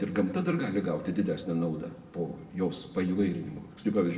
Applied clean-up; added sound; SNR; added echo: none; none; none; reverberation time 0.8 s.